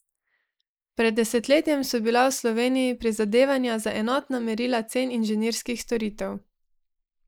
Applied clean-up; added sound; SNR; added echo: neural mask model Resemble Enhance denoiser.